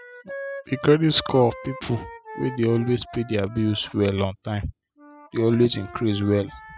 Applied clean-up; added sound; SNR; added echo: classical method spectral subtraction.